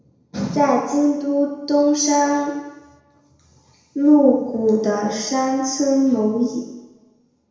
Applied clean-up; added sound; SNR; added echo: none; none; none; reverberation time 1.0 s.